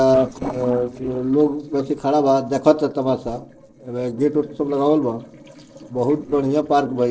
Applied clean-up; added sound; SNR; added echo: neural separator model SepFormer DNS4.